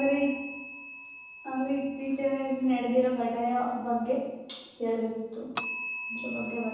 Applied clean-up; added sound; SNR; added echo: none; Bell; 12 dB; reverberation time 1.1 s.